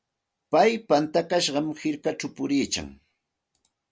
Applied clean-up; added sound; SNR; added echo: none; none; none; none.